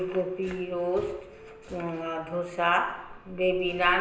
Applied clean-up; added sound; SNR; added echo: none; Subway, metro, underground; 18 dB; reverberation time 0.9 s.